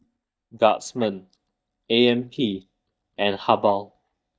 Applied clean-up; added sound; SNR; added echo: neural mask model DeepFilterNet 3.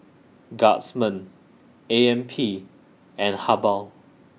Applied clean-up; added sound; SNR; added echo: none; none; none; none.